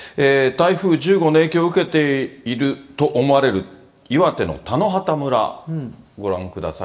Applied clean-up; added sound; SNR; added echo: none; none; none; reverberation time 0.7 s.